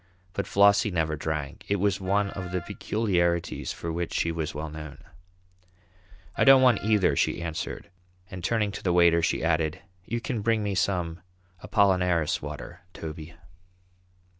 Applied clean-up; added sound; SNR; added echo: none; Wind instrument, woodwind instrument; 18 dB; none.